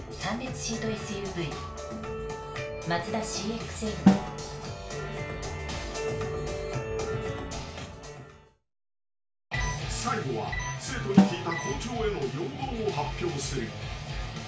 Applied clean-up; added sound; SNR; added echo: none; Snare drum; -2 dB; reverberation time 0.3 s.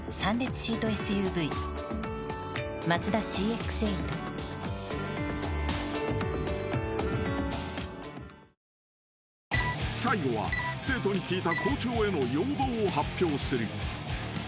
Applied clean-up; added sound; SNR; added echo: none; none; none; none.